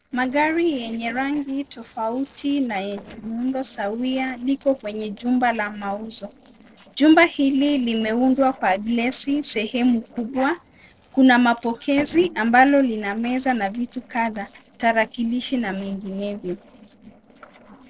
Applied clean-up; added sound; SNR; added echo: neural separator model SepFormer DNS4.